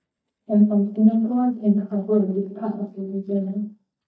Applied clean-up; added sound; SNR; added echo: neural mask model DeepFilterNet 3.